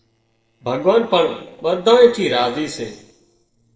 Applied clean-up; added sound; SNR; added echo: neural separator model SepFormer DNS4.